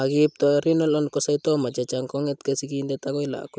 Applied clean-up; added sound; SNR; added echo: none; none; none; none.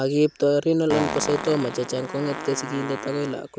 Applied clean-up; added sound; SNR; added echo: none; Fart; 9 dB; none.